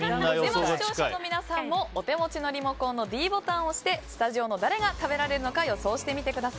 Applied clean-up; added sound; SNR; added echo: none; none; none; none.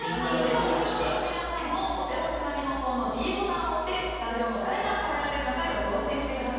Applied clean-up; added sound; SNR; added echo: none; none; none; reverberation time 2.1 s.